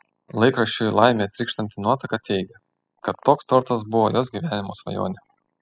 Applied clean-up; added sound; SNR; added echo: classical method spectral subtraction.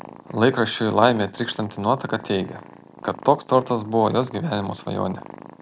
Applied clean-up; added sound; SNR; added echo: none; Purr; 19 dB; none.